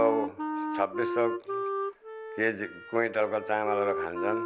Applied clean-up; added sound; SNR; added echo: none; Wind instrument, woodwind instrument; 3 dB; none.